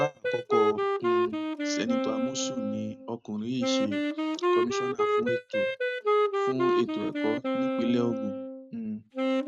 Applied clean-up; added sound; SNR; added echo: neural mask model RNNoise.